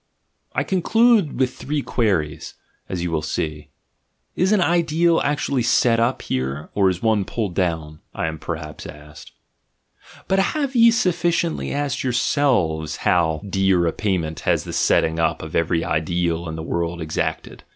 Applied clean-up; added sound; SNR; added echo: none; none; none; none.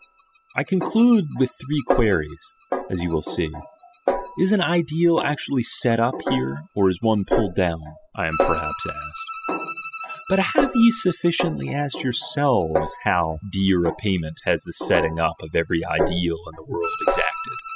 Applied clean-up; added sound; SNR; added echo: classical method spectral subtraction.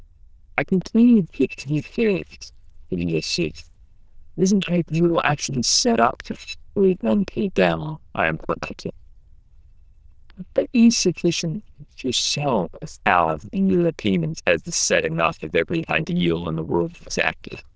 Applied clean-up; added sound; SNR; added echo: neural diffusion model UNIVERSE++.